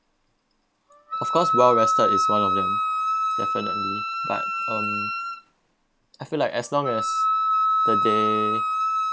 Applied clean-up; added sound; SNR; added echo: none; Wind instrument, woodwind instrument; -3 dB; none.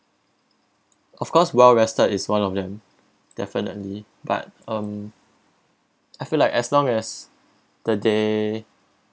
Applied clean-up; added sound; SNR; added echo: none; none; none; none.